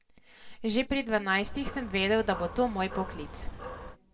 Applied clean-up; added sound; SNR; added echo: none; Dog; 11 dB; reverberation time 1.2 s.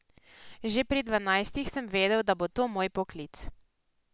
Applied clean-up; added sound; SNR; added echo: none; none; none; none.